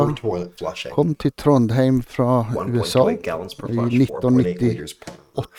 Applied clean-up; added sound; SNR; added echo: neural mask model RNNoise.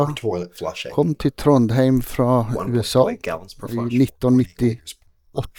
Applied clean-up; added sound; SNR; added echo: neural mask model DeepFilterNet 3.